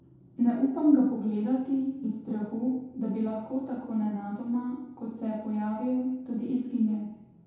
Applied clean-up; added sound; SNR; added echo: none; none; none; reverberation time 0.8 s.